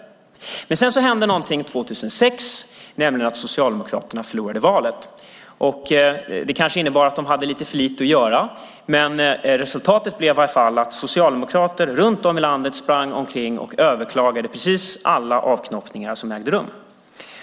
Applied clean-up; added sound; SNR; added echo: none; none; none; none.